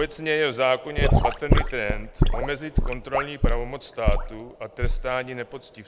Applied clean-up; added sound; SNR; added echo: none; Sink (filling or washing) / Gurgling / Liquid; -4 dB; none.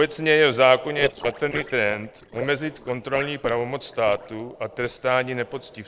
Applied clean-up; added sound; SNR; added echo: neural separator model SepFormer DNS4.